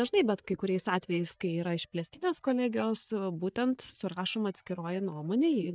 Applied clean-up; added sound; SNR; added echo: neural mask model DeepFilterNet 3.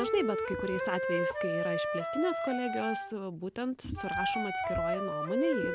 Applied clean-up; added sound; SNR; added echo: none; Wind instrument, woodwind instrument; -1 dB; none.